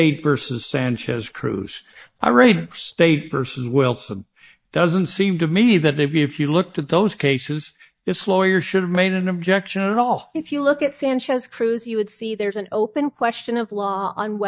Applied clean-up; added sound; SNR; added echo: neural mask model DeepFilterNet 3.